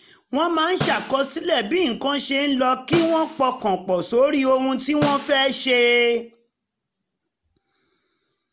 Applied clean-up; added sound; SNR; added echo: none; Snare drum; 13 dB; none.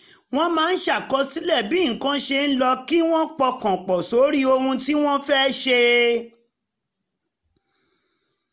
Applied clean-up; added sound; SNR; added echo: none; none; none; none.